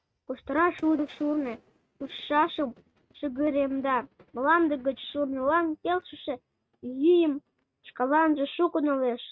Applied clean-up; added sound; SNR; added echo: neural mask model RNNoise.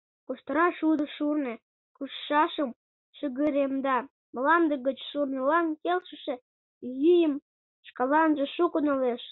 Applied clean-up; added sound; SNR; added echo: none; none; none; none.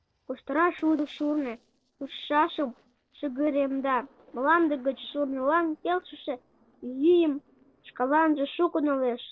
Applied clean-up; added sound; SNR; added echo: neural separator model SepFormer DNS4.